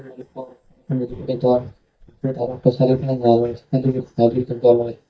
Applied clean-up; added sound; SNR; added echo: neural mask model DeepFilterNet 3.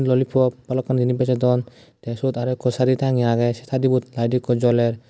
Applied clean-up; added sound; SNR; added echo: none; none; none; none.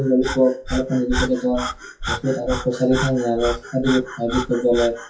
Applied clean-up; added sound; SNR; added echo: classical method WPE with log-MMSE.